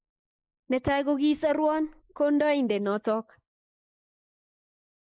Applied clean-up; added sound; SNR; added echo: neural mask model Resemble Enhance denoiser.